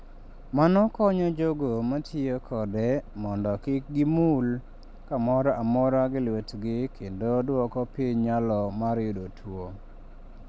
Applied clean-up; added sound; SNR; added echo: none; Bus; 17 dB; none.